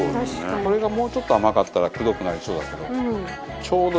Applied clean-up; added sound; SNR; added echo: none; none; none; none.